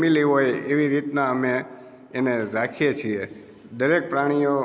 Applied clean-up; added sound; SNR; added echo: none; none; none; none.